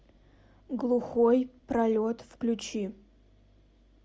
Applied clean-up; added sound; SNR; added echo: none; none; none; none.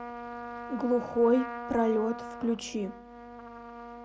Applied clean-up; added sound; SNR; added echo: none; Trumpet; 10 dB; none.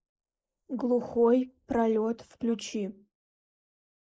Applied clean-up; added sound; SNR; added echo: neural mask model Resemble Enhance denoiser.